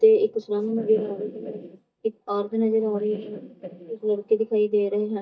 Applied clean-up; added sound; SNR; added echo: neural mask model DeepFilterNet 3.